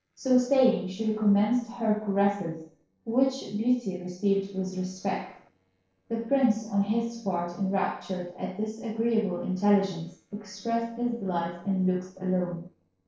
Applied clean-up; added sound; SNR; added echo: neural separator model SepFormer DNS4.